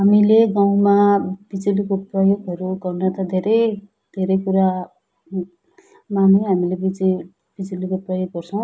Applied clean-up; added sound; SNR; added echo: none; none; none; none.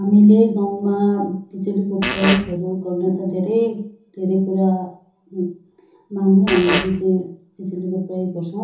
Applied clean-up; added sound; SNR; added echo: none; Fart; 4 dB; reverberation time 0.7 s.